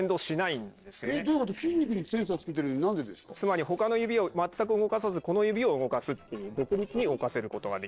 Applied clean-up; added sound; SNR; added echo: neural separator model SepFormer DNS4.